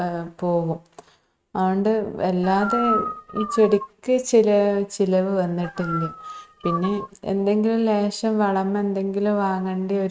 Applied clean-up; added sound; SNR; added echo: neural mask model RNNoise.